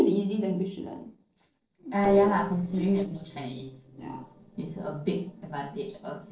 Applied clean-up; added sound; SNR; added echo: neural separator model SepFormer DNS4.